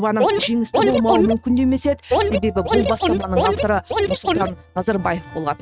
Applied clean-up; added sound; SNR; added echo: neural mask model RNNoise.